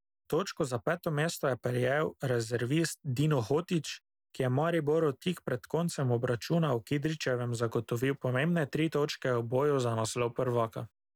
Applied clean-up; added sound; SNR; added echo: none; none; none; none.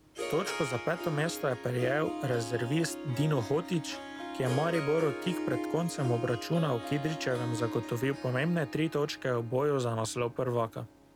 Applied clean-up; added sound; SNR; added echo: none; Harp; 8 dB; none.